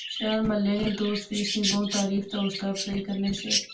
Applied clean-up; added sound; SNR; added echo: none; Chirp, tweet; 6 dB; reverberation time 0.3 s.